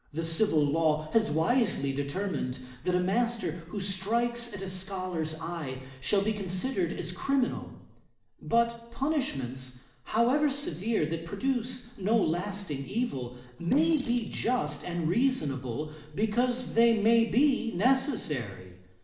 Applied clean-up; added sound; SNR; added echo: neural separator model SepFormer DNS4.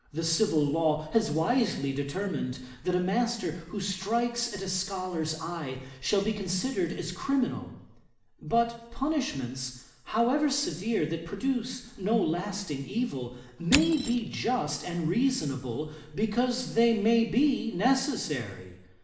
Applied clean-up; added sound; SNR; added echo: none; Crushing; 6 dB; reverberation time 0.8 s.